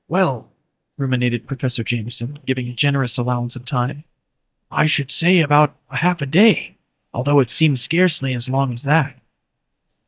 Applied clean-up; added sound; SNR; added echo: neural mask model DeepFilterNet 3.